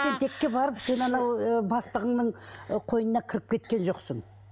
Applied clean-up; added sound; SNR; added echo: none; none; none; none.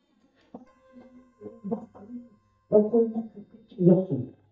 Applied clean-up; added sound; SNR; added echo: neural mask model DeepFilterNet 3.